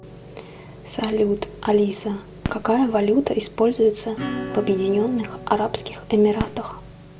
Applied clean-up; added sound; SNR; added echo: none; Acoustic guitar / Strum + Fireworks; 13 dB; none.